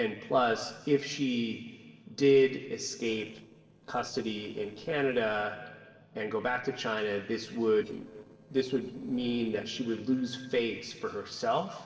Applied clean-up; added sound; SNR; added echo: neural separator model SepFormer DNS4.